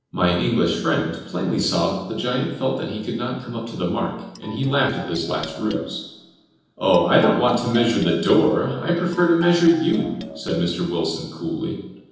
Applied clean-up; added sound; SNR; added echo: neural separator model SepFormer DNS4.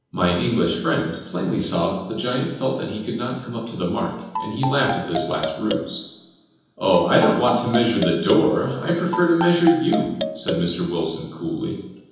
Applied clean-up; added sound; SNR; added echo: none; Marimba, xylophone; 7 dB; reverberation time 0.9 s.